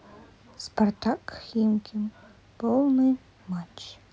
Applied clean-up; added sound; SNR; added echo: none; none; none; none.